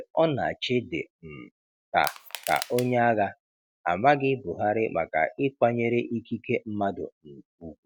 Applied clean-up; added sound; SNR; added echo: none; Crushing; 12 dB; none.